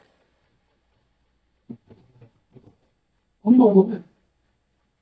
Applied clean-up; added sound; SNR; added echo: neural mask model DeepFilterNet 3.